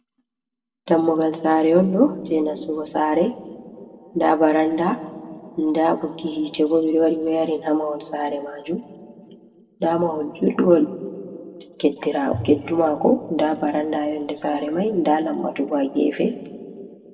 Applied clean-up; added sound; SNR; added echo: neural separator model SepFormer DNS4.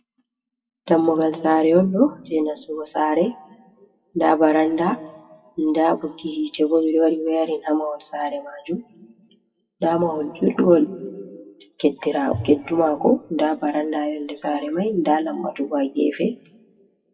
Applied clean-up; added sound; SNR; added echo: classical method WPE with log-MMSE.